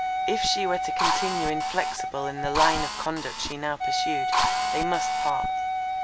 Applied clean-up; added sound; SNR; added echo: none; Wind instrument, woodwind instrument + Drill; -3 dB; none.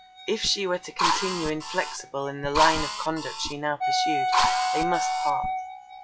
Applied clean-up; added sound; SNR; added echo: classical method log-MMSE.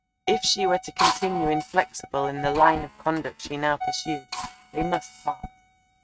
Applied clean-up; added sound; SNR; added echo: neural mask model RNNoise.